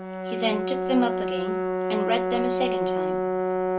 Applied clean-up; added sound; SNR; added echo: none; Brass instrument; -3 dB; reverberation time 0.2 s.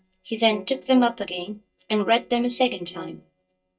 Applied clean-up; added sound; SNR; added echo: neural mask model DeepFilterNet 3.